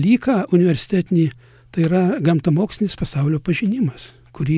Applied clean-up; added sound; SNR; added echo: none; none; none; none.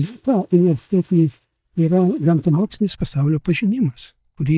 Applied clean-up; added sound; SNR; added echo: neural mask model DeepFilterNet 3.